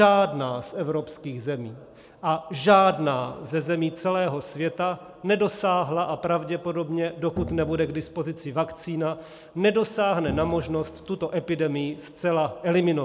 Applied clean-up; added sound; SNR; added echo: none; Bowed string instrument; 13 dB; none.